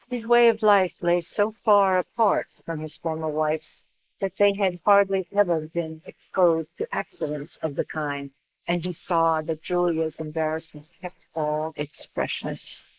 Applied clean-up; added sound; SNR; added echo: neural mask model Resemble Enhance denoiser.